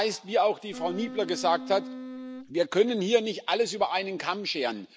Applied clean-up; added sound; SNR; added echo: none; Wind instrument, woodwind instrument; 11 dB; none.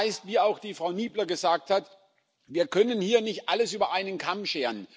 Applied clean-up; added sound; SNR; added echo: none; none; none; none.